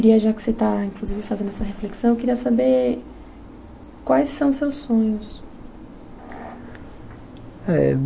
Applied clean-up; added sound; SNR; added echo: none; none; none; none.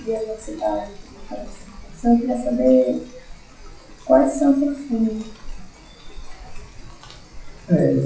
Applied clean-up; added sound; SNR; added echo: classical method WPE with log-MMSE.